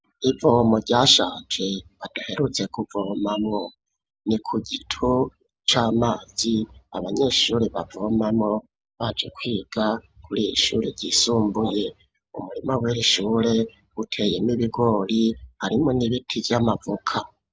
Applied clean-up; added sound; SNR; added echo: none; none; none; none.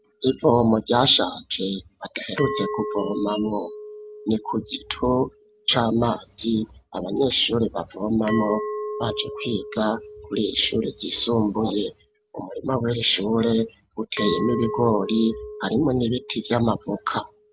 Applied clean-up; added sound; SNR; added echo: none; Glass; 12 dB; none.